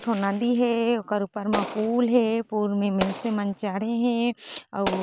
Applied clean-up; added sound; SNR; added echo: none; Explosion; 12 dB; none.